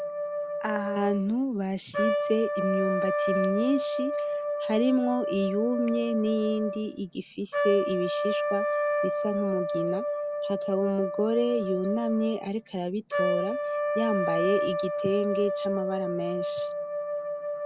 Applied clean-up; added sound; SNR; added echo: none; Trumpet; 1 dB; none.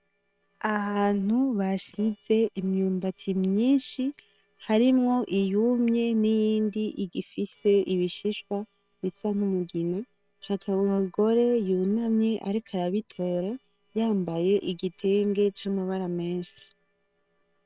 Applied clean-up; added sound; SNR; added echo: neural separator model SepFormer WHAM!.